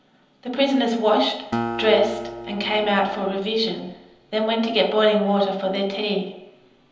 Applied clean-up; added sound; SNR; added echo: none; Acoustic guitar; 11 dB; reverberation time 0.9 s.